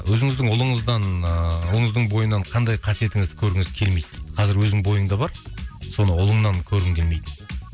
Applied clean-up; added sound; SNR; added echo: none; none; none; none.